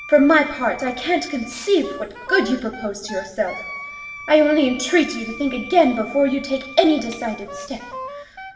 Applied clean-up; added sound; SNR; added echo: none; Wind instrument, woodwind instrument; 15 dB; reverberation time 1.0 s.